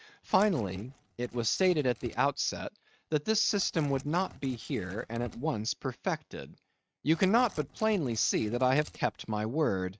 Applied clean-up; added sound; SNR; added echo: neural mask model RNNoise.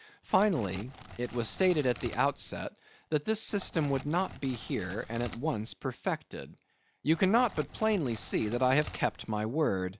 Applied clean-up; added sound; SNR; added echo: none; Crackle; 14 dB; none.